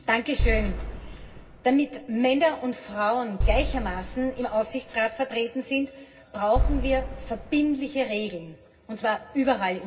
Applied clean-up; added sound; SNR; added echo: none; Boom; 3 dB; reverberation time 0.4 s.